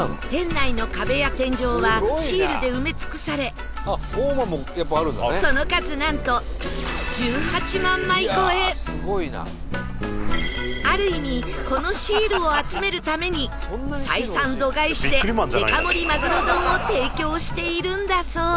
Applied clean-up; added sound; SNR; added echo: none; Printer; 4 dB; none.